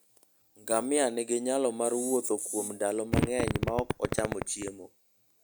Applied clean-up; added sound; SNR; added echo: none; Fart; 0 dB; none.